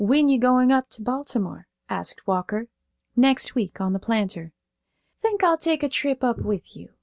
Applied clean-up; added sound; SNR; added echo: none; none; none; none.